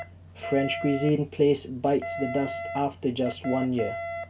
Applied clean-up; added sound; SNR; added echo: none; Alarm; 9 dB; reverberation time 0.2 s.